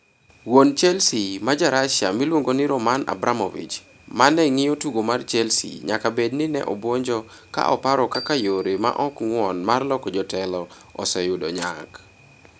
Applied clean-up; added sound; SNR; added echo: none; Marimba, xylophone; 15 dB; none.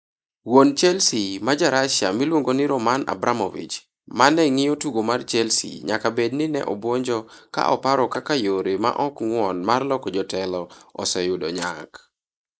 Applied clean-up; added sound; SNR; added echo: neural mask model Resemble Enhance denoiser.